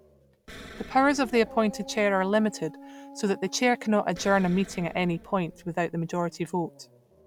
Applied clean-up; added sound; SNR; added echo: none; Dog + Explosion; 19 dB; none.